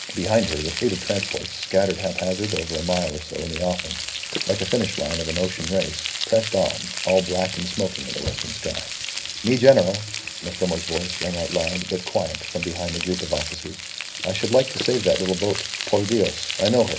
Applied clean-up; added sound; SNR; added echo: none; Frying (food); 6 dB; reverberation time 0.5 s.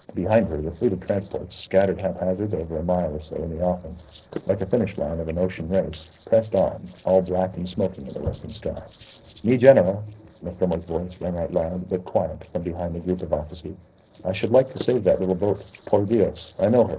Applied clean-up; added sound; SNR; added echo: neural separator model SepFormer DNS4.